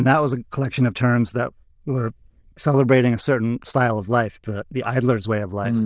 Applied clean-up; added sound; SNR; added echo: neural diffusion model UNIVERSE++.